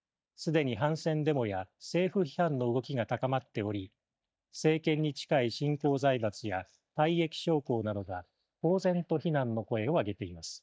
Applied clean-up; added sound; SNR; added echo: neural mask model DeepFilterNet 3.